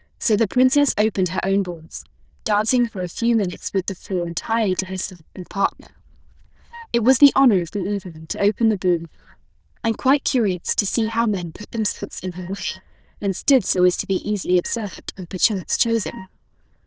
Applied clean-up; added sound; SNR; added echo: neural diffusion model UNIVERSE++.